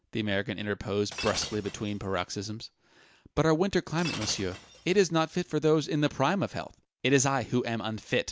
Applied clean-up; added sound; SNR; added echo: none; Shatter; 13 dB; none.